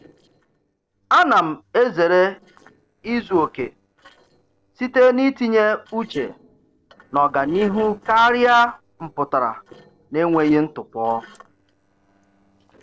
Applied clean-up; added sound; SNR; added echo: neural separator model SepFormer DNS4.